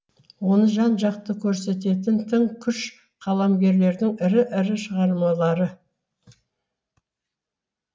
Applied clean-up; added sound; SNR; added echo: none; none; none; none.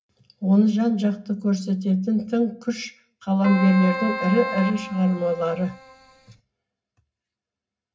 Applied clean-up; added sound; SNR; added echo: none; Keyboard (musical); 8 dB; reverberation time 0.4 s.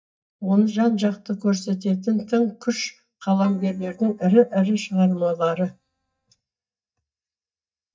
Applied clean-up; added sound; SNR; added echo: neural mask model DeepFilterNet 3.